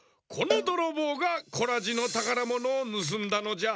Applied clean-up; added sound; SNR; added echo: none; Cowbell; 10 dB; none.